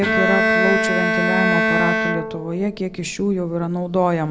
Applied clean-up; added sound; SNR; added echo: none; Bowed string instrument; -1 dB; none.